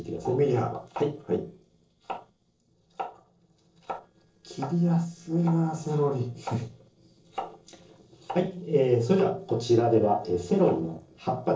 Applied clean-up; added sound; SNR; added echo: neural separator model SepFormer DNS4.